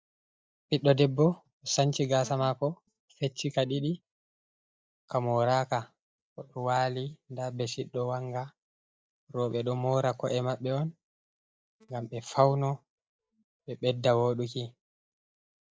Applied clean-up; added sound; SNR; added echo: neural mask model DeepFilterNet 3.